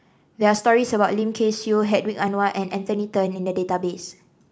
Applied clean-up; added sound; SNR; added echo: none; none; none; none.